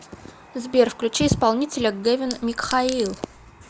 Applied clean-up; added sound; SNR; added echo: none; Chink, clink; 14 dB; none.